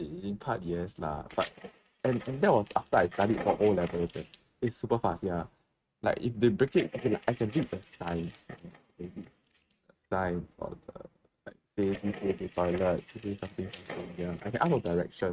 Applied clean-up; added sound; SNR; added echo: neural mask model RNNoise.